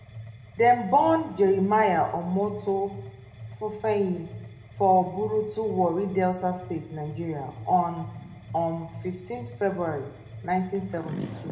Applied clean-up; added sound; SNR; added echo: none; Mechanisms; 16 dB; reverberation time 0.8 s.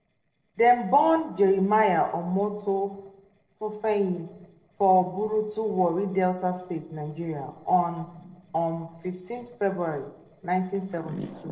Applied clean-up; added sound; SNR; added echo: neural separator model SepFormer DNS4.